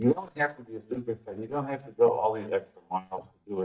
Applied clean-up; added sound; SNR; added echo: neural mask model DeepFilterNet 3.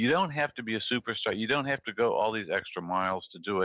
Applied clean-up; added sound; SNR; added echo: none; none; none; none.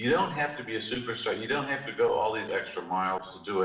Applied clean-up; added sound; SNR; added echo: neural separator model SepFormer DNS4.